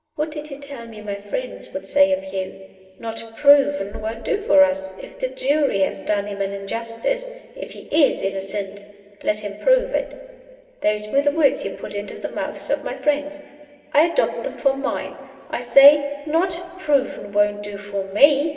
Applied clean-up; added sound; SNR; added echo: none; none; none; reverberation time 2.2 s.